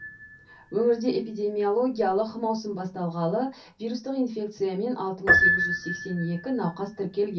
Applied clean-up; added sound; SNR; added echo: none; Piano; 3 dB; reverberation time 0.3 s.